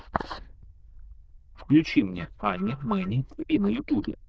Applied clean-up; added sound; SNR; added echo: neural diffusion model UNIVERSE++.